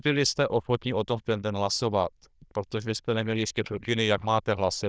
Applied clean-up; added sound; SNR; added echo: neural diffusion model UNIVERSE++.